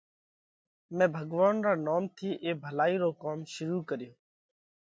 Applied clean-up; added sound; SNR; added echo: none; none; none; none.